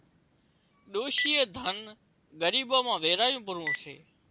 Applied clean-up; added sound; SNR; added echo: none; Telephone; 12 dB; none.